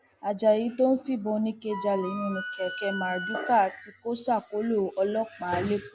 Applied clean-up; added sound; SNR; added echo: none; Wind instrument, woodwind instrument; 9 dB; none.